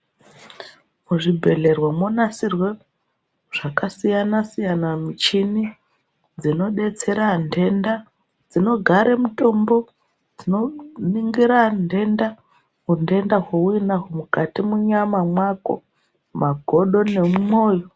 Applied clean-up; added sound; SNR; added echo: none; none; none; none.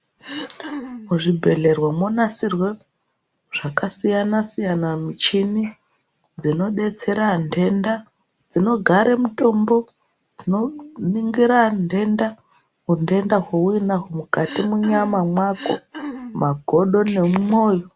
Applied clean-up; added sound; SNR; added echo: none; Cough; 12 dB; none.